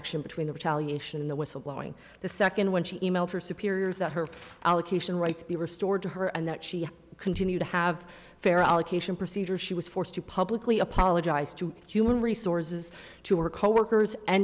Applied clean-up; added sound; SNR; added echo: none; Crack / Crackle; 16 dB; none.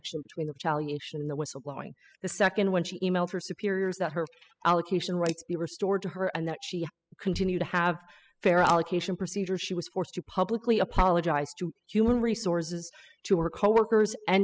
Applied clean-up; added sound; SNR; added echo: classical method spectral subtraction.